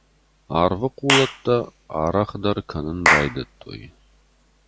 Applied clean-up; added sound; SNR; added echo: none; Clapping / Chirp, tweet; 2 dB; none.